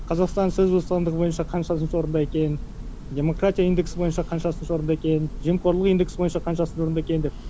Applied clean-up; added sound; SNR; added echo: none; Church bell; 10 dB; none.